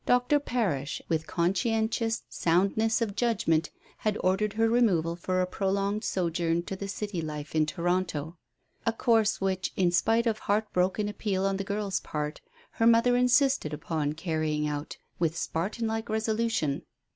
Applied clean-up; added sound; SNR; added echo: none; none; none; none.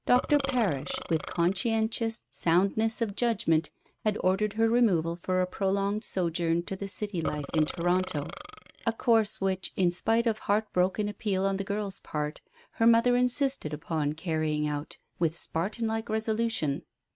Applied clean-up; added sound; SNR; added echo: neural mask model RNNoise.